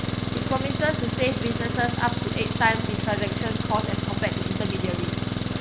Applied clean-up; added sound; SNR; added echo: none; Engine; -2 dB; none.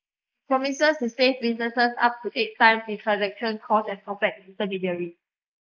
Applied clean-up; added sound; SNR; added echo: neural mask model Resemble Enhance denoiser.